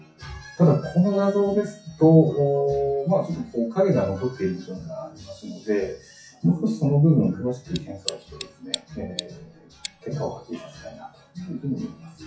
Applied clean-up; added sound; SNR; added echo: classical method WPE with log-MMSE.